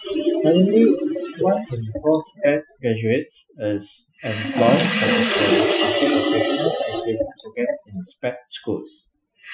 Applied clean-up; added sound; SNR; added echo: classical method Wiener filter.